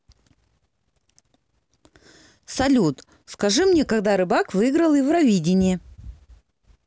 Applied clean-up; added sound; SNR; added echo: none; none; none; none.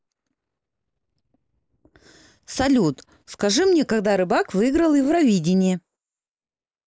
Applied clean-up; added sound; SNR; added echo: neural mask model Resemble Enhance denoiser.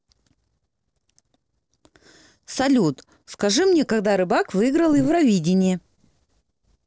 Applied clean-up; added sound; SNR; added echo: neural separator model SepFormer DNS4.